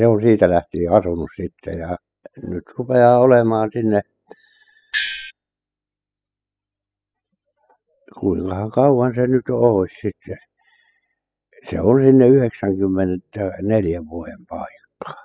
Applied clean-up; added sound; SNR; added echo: classical method spectral subtraction.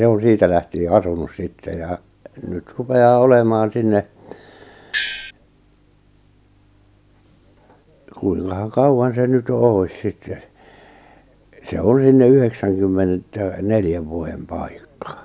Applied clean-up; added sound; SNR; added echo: none; Gong; 5 dB; none.